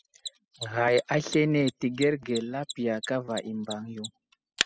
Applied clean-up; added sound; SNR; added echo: classical method spectral subtraction.